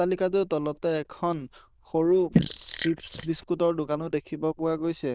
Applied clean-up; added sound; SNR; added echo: neural diffusion model UNIVERSE++.